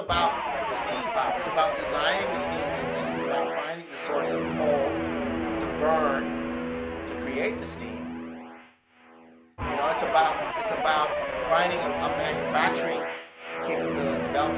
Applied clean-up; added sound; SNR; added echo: none; Guitar; 0 dB; none.